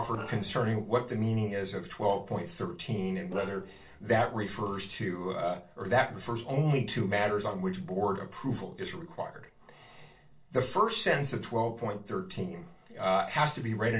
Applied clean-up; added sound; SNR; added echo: neural separator model SepFormer DNS4.